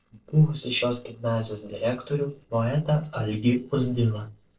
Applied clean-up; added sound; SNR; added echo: neural separator model SepFormer DNS4.